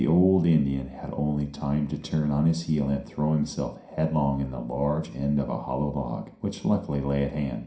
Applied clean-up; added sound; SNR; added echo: none; none; none; reverberation time 0.5 s.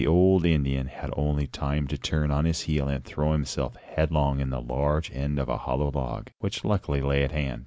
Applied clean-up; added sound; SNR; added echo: none; none; none; none.